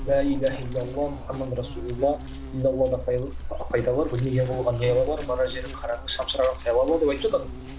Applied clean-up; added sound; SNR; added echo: none; Insect; 9 dB; none.